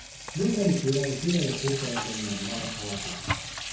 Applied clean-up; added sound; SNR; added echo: none; Sink (filling or washing) / Water tap, faucet; 5 dB; reverberation time 0.6 s.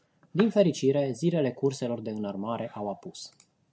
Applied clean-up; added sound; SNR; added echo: none; none; none; none.